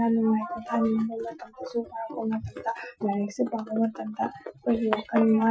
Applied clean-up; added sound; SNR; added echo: classical method Wiener filter.